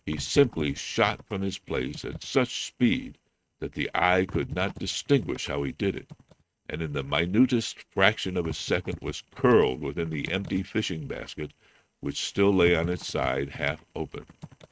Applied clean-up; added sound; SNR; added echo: neural mask model RNNoise.